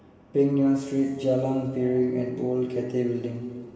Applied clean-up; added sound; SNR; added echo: none; none; none; reverberation time 2.2 s.